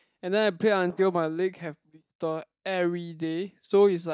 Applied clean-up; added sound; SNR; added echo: neural mask model DeepFilterNet 3.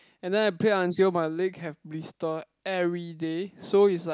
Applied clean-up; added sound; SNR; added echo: neural mask model Resemble Enhance denoiser.